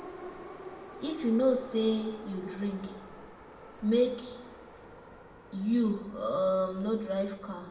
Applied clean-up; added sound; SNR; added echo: none; Subway, metro, underground; 16 dB; reverberation time 0.8 s.